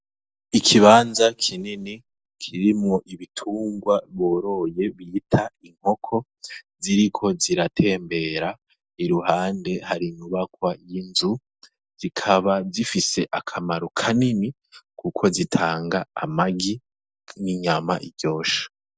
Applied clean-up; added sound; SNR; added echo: none; none; none; none.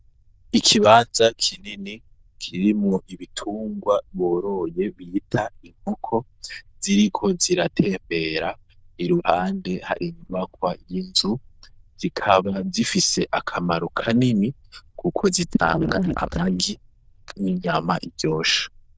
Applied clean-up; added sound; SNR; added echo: neural diffusion model UNIVERSE++.